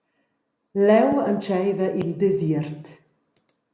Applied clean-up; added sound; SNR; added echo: none; none; none; none.